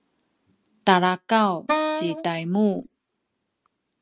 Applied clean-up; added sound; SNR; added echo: none; Wind instrument, woodwind instrument; 2 dB; none.